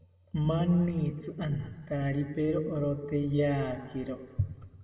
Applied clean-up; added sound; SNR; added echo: none; none; none; reverberation time 1.6 s.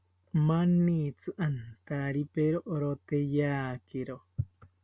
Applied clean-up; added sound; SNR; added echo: none; none; none; none.